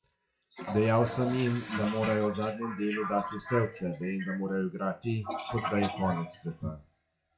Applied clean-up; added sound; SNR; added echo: classical method WPE with log-MMSE.